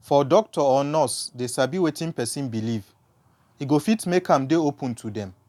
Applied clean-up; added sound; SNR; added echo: none; none; none; none.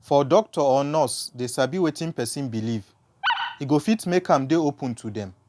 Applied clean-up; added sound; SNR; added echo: none; Animal; 4 dB; none.